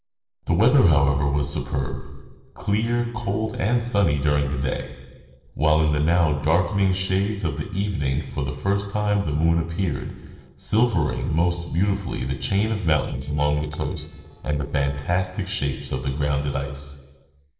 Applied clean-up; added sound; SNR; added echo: neural separator model SepFormer DNS4.